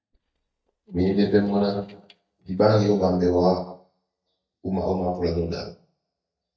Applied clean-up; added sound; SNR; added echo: neural mask model DeepFilterNet 3.